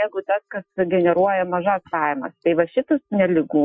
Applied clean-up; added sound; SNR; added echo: classical method Wiener filter.